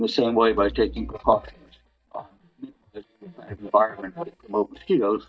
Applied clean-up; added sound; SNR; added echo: neural mask model DeepFilterNet 3.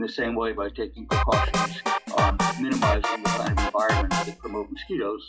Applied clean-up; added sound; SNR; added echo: classical method log-MMSE.